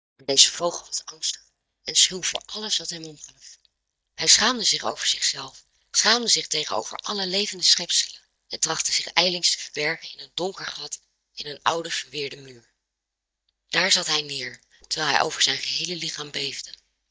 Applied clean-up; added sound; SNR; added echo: neural mask model DeepFilterNet 3.